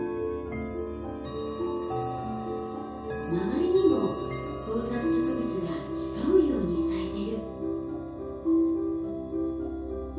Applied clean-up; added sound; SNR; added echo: none; Chime / Clock; 14 dB; reverberation time 0.6 s.